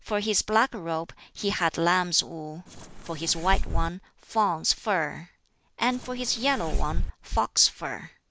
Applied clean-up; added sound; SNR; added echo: none; Fireworks; -1 dB; none.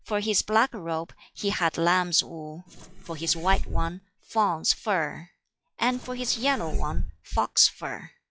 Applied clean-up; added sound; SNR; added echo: classical method log-MMSE.